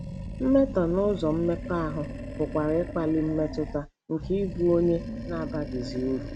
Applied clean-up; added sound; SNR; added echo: none; Animal; 9 dB; none.